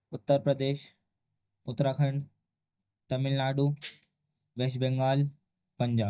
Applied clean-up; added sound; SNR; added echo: neural mask model DeepFilterNet 3.